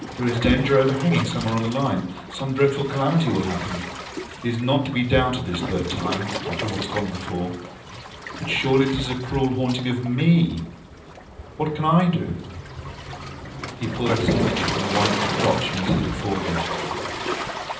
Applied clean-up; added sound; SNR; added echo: none; Waves, surf; 7 dB; reverberation time 0.6 s.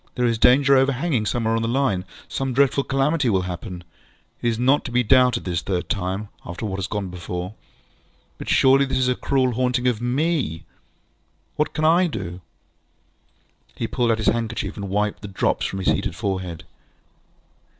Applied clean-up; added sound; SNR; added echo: none; none; none; none.